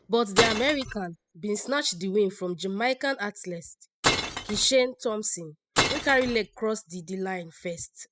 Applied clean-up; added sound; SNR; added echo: classical method spectral subtraction.